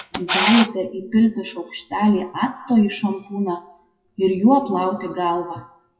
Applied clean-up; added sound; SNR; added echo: classical method WPE with log-MMSE.